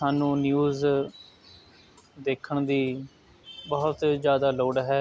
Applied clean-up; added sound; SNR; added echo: none; none; none; none.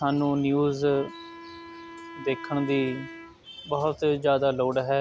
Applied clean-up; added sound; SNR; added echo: none; Wind instrument, woodwind instrument; 17 dB; none.